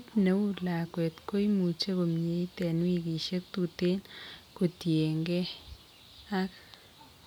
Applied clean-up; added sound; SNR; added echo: none; none; none; none.